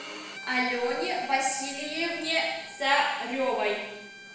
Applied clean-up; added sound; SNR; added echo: none; Bowed string instrument; 15 dB; reverberation time 0.9 s.